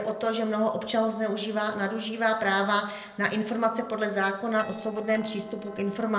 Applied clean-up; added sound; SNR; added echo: neural separator model SepFormer DNS4.